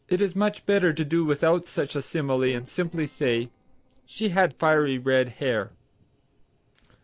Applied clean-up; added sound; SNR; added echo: neural separator model SepFormer DNS4.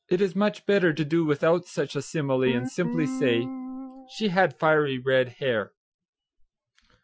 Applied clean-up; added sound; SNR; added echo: classical method Wiener filter.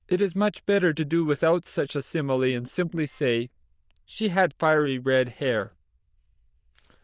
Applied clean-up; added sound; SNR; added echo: neural diffusion model UNIVERSE++.